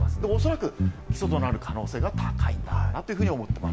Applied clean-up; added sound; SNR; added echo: none; Bass guitar; -5 dB; none.